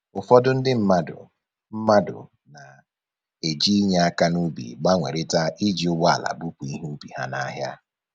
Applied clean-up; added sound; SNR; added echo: none; none; none; none.